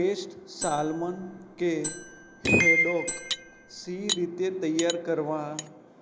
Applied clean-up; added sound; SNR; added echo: none; Cutlery, silverware + Marimba, xylophone; 10 dB; none.